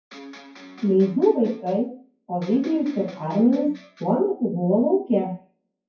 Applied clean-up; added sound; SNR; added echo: classical method WPE with log-MMSE.